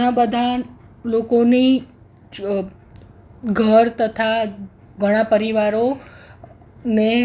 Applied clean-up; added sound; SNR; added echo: none; none; none; none.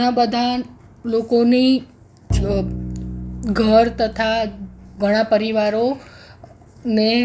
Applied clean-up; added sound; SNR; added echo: none; Bowed string instrument; 7 dB; none.